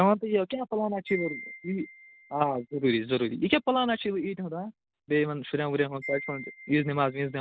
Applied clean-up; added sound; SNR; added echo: none; Wind chime; 17 dB; none.